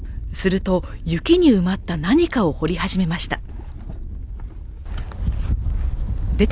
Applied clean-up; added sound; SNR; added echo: none; none; none; none.